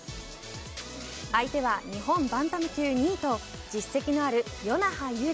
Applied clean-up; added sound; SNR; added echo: none; none; none; none.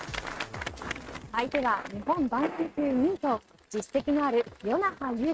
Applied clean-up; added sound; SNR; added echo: neural mask model RNNoise.